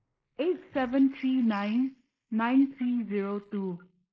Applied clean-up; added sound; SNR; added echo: neural mask model Resemble Enhance denoiser.